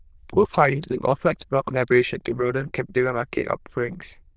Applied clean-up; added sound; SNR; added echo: neural diffusion model UNIVERSE++.